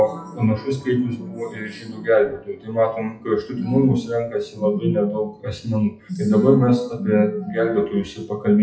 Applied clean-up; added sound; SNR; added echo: classical method WPE with log-MMSE.